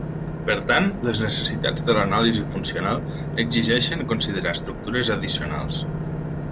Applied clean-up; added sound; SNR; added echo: none; Engine / Boat, Water vehicle; 4 dB; none.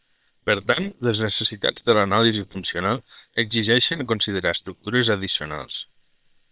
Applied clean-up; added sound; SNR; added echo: neural separator model SepFormer WHAM!.